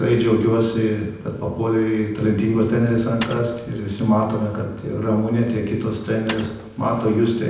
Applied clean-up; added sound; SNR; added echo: none; Mechanisms; 13 dB; reverberation time 0.9 s.